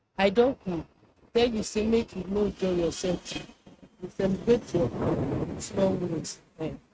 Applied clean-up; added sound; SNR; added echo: neural mask model RNNoise.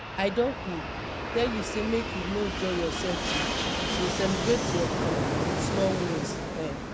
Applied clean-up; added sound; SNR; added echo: none; Fixed-wing aircraft, airplane; -1 dB; none.